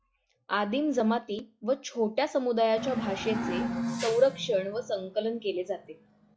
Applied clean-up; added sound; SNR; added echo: classical method log-MMSE.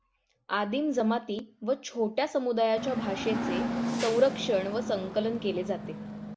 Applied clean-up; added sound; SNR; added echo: none; Hiss / Bus / Engine; 5 dB; none.